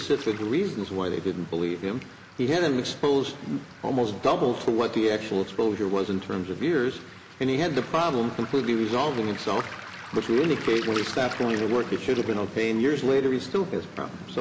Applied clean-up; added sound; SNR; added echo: none; Waves, surf; 16 dB; none.